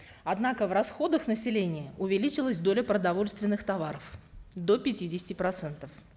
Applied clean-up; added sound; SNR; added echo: none; none; none; none.